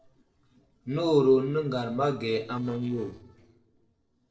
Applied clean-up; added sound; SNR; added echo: neural separator model SepFormer DNS4.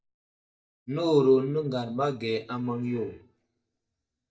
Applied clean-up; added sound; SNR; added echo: neural mask model DeepFilterNet 3.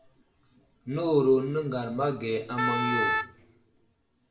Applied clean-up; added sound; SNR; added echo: none; Wind instrument, woodwind instrument; 0 dB; reverberation time 0.6 s.